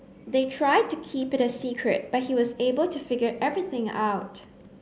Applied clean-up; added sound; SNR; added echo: none; none; none; none.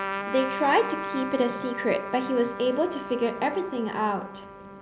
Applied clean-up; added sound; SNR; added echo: none; Trumpet; 8 dB; none.